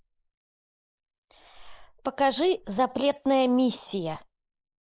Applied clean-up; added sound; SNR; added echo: neural mask model Resemble Enhance denoiser.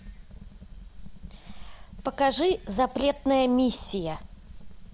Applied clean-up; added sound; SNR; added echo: none; Fire; 13 dB; none.